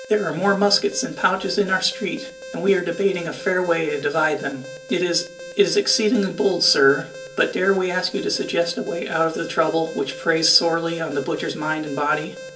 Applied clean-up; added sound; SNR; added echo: none; Alarm; 15 dB; reverberation time 0.3 s.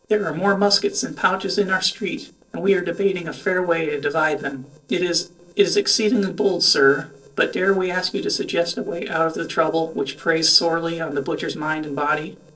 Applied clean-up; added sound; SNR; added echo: neural separator model SepFormer DNS4.